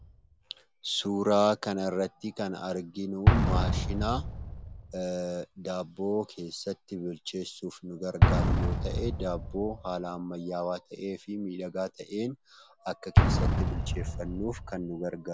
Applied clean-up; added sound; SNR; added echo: none; Explosion; -2 dB; none.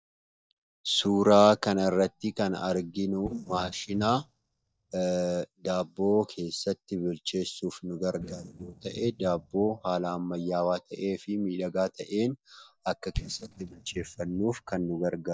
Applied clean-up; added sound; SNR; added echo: neural mask model DeepFilterNet 3.